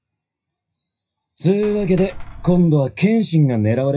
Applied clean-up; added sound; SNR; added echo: classical method WPE with log-MMSE.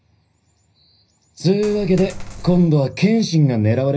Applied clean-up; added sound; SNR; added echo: none; Coin (dropping); 12 dB; reverberation time 0.4 s.